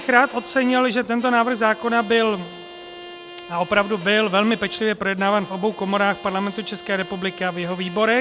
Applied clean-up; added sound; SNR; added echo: none; Bowed string instrument; 18 dB; none.